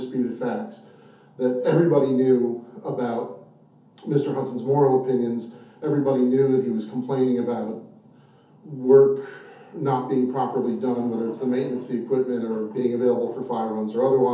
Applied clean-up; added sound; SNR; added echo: none; none; none; reverberation time 0.5 s.